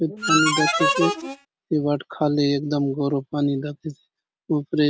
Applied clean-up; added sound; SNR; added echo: none; Harmonica; -2 dB; none.